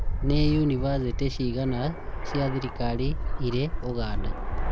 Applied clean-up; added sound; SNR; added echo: none; Fixed-wing aircraft, airplane; 0 dB; none.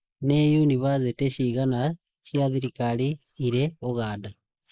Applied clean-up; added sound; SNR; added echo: neural mask model Resemble Enhance denoiser.